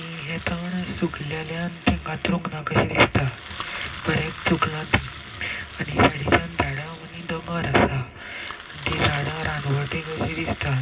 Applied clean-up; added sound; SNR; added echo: none; Engine; 14 dB; reverberation time 0.4 s.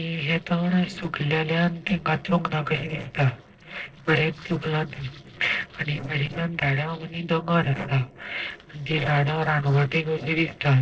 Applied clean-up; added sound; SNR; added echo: neural separator model SepFormer DNS4.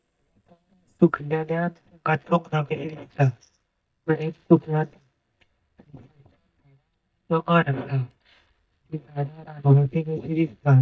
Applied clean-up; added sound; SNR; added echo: neural mask model DeepFilterNet 3.